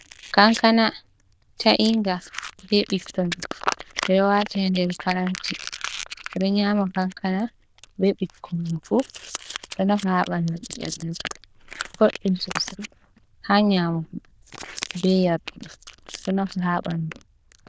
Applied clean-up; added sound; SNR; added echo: neural diffusion model UNIVERSE++.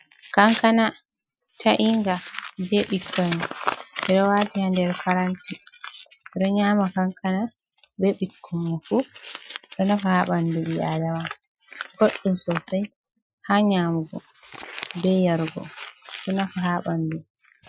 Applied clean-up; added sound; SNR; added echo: classical method Wiener filter.